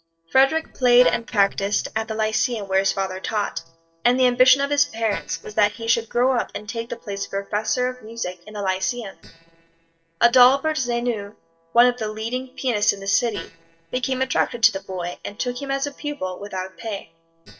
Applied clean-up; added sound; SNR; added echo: neural separator model SepFormer DNS4.